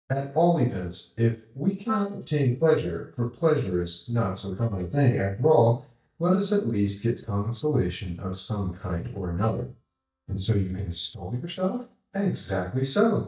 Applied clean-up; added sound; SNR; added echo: neural mask model DeepFilterNet 3.